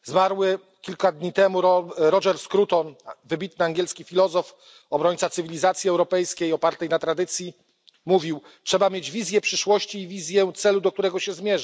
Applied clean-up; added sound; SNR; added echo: none; none; none; none.